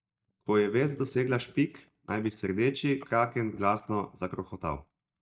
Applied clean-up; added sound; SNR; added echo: neural mask model DeepFilterNet 3.